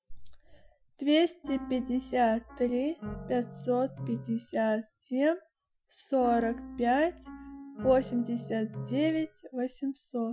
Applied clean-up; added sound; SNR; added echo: classical method Wiener filter.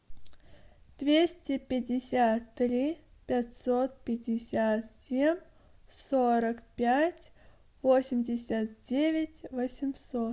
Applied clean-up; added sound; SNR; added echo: none; none; none; none.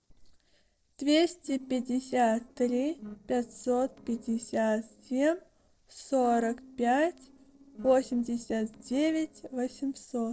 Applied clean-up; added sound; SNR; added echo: neural separator model SepFormer DNS4.